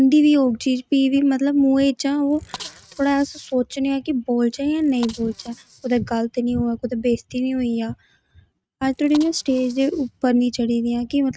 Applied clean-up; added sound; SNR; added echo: neural mask model RNNoise.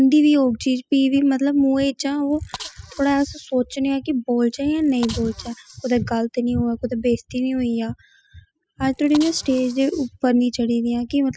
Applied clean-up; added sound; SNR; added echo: classical method spectral subtraction.